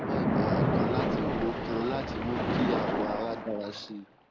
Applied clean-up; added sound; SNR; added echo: none; Splash, splatter; -5 dB; none.